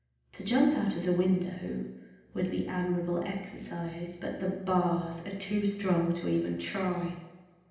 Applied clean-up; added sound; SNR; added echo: none; none; none; reverberation time 0.9 s.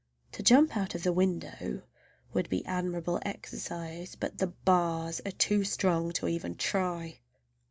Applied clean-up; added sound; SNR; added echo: none; none; none; none.